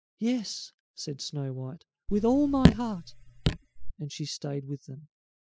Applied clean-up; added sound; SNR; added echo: classical method spectral subtraction.